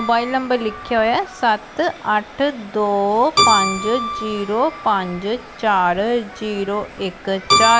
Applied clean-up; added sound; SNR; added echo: none; Keyboard (musical); 5 dB; none.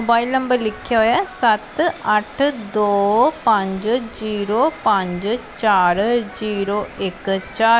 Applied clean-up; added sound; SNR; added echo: none; none; none; none.